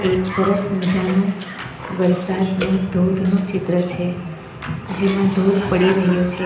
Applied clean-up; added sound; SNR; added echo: none; Cough; 12 dB; reverberation time 0.9 s.